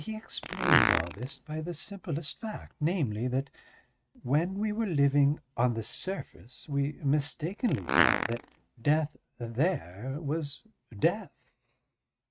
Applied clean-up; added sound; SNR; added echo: neural mask model RNNoise.